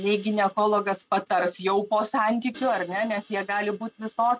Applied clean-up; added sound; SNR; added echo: neural mask model RNNoise.